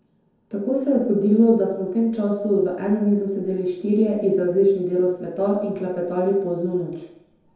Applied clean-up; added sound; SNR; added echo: none; none; none; reverberation time 0.9 s.